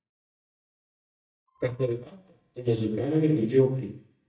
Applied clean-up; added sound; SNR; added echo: neural mask model DeepFilterNet 3.